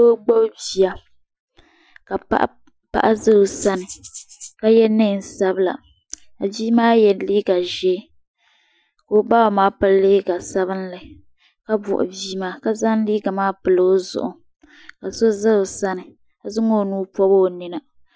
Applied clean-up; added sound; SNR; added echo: classical method Wiener filter.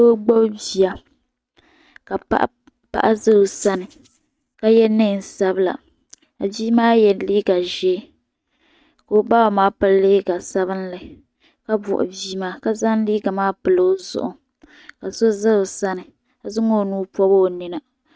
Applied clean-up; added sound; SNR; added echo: neural mask model RNNoise.